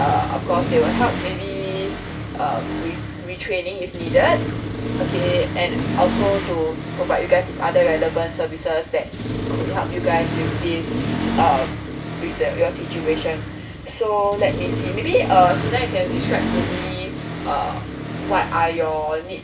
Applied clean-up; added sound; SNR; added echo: none; Accelerating, revving, vroom; 3 dB; reverberation time 0.2 s.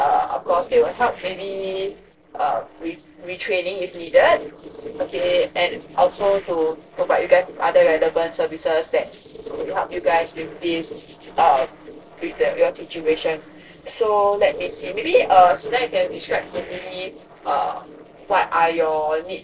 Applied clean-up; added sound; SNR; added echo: neural separator model SepFormer DNS4.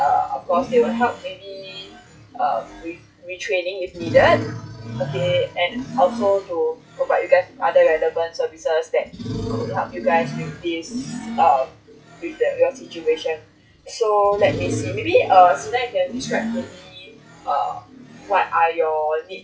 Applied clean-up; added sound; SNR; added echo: classical method WPE with log-MMSE.